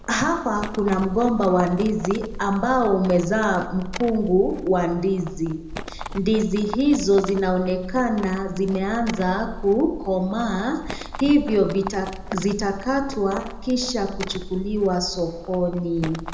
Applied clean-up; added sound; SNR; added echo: none; Livestock, farm animals, working animals; 12 dB; reverberation time 0.7 s.